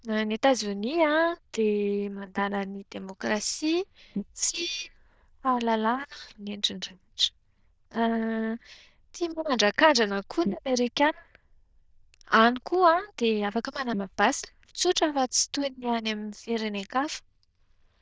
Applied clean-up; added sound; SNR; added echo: neural diffusion model UNIVERSE++.